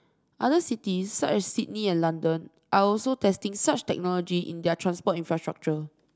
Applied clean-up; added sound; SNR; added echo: none; none; none; none.